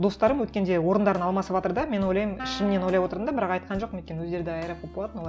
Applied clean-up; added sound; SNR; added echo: none; Wind instrument, woodwind instrument; 16 dB; none.